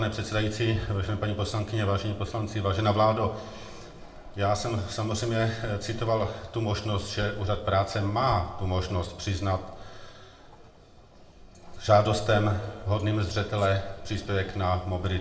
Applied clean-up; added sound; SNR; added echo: none; Writing; 16 dB; reverberation time 0.5 s.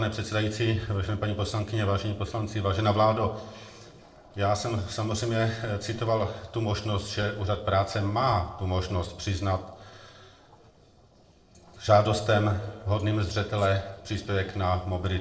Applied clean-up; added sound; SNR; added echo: neural separator model SepFormer DNS4.